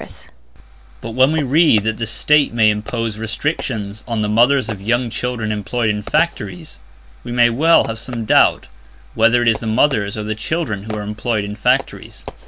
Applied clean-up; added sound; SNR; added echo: none; Fireworks; 18 dB; none.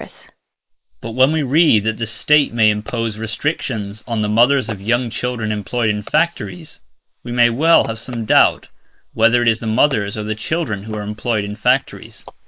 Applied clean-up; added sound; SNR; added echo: neural mask model Resemble Enhance denoiser.